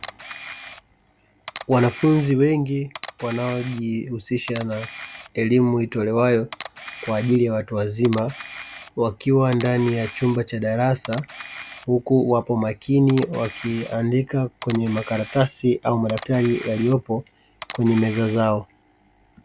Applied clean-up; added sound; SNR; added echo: none; Camera; 18 dB; none.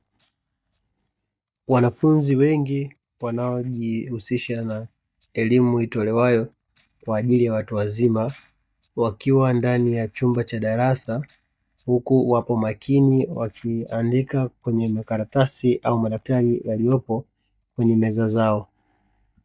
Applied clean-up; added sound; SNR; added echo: neural mask model DeepFilterNet 3.